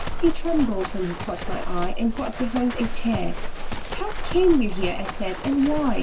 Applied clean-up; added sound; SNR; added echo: none; Livestock, farm animals, working animals; 1 dB; reverberation time 0.2 s.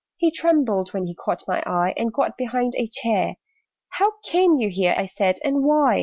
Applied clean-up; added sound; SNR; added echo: none; none; none; none.